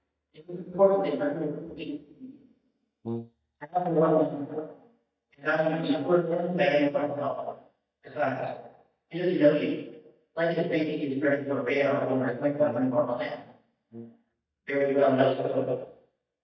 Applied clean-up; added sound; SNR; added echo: neural mask model DeepFilterNet 3.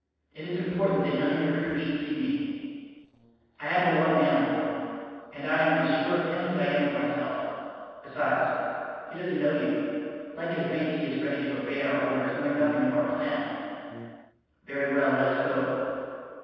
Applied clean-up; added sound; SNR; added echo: neural separator model SepFormer DNS4.